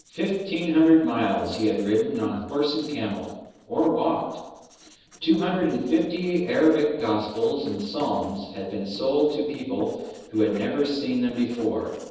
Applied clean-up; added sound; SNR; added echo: neural separator model SepFormer DNS4.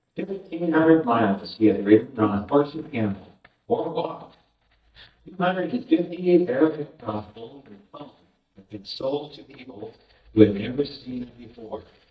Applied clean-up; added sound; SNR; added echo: neural mask model DeepFilterNet 3.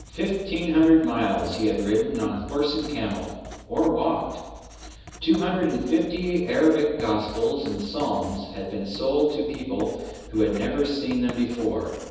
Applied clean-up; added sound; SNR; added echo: none; Writing; 17 dB; reverberation time 1.1 s.